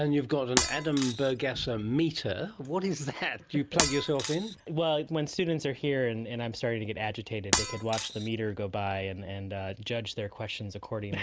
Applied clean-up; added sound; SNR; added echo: none; Shatter; 3 dB; none.